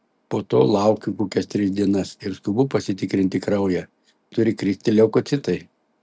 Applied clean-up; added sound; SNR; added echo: none; none; none; none.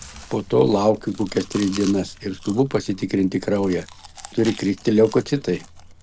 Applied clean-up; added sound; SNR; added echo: none; Chewing, mastication; 18 dB; none.